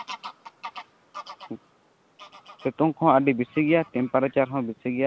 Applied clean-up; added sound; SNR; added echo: none; Bird vocalization, bird call, bird song / Fowl; 19 dB; none.